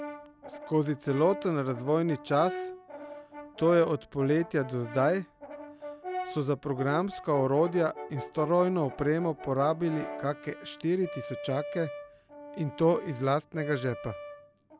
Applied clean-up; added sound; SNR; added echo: none; Brass instrument; 12 dB; none.